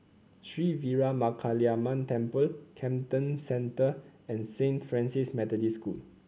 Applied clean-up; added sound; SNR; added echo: none; none; none; none.